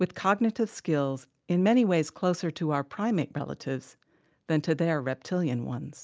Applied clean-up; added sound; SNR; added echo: none; none; none; none.